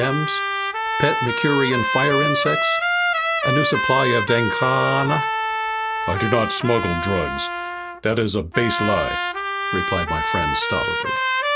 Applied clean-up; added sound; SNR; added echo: none; Trumpet; 0 dB; none.